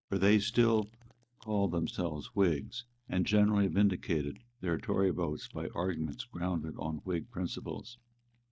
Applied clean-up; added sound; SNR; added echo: neural mask model DeepFilterNet 3.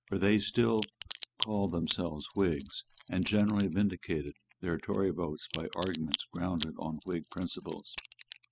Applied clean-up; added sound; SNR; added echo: classical method spectral subtraction.